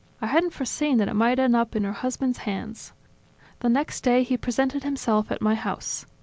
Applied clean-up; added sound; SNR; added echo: none; none; none; none.